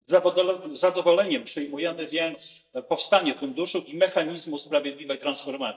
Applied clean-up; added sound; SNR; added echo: neural mask model DeepFilterNet 3.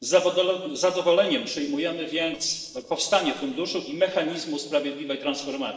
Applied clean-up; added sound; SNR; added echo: neural separator model SepFormer DNS4.